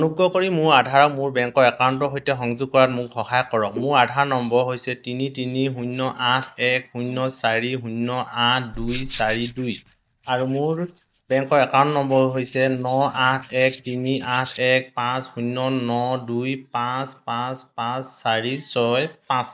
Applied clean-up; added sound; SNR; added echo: neural mask model DeepFilterNet 3.